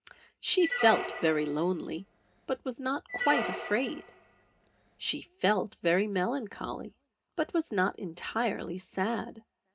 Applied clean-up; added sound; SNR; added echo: none; Squeak; 7 dB; reverberation time 0.3 s.